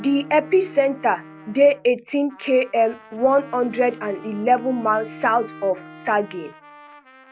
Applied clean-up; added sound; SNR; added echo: none; Trumpet + Bowed string instrument; 19 dB; none.